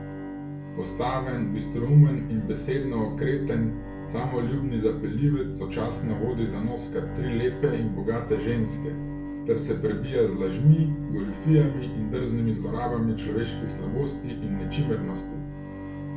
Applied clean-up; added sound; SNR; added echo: none; Bowed string instrument; 7 dB; reverberation time 0.2 s.